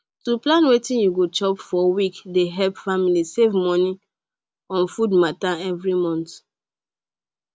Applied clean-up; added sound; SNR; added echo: none; none; none; none.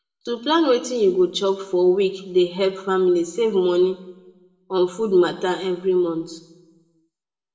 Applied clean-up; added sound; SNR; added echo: none; none; none; reverberation time 0.7 s.